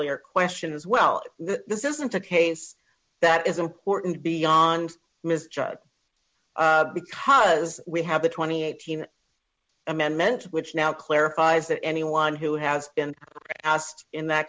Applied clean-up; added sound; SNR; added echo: none; none; none; none.